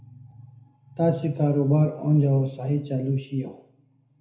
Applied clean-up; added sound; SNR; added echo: none; none; none; reverberation time 0.5 s.